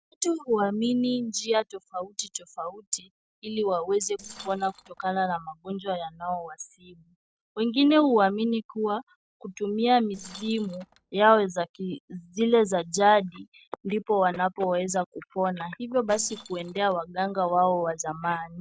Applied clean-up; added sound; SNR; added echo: neural separator model SepFormer DNS4.